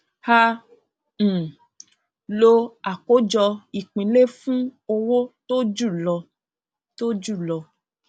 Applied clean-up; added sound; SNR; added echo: none; none; none; none.